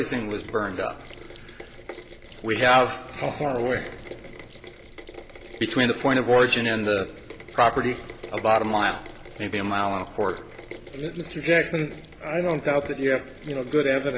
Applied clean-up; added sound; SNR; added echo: none; Rain; 15 dB; none.